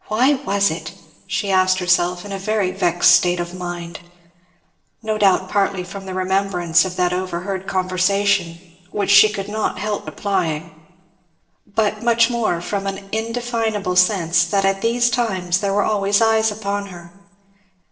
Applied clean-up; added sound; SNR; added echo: neural separator model SepFormer DNS4.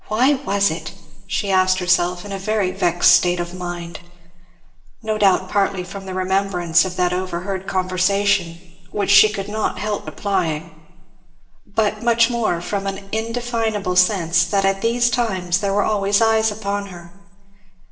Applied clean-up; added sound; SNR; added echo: none; Buzz; 13 dB; reverberation time 0.8 s.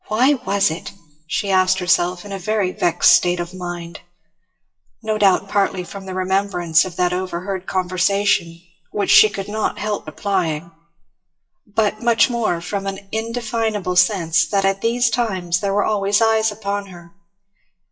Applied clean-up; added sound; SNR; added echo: classical method WPE with log-MMSE.